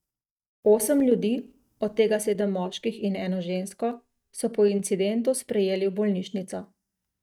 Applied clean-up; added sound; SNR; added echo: neural mask model DeepFilterNet 3.